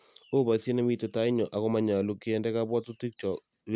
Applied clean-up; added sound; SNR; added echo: none; none; none; none.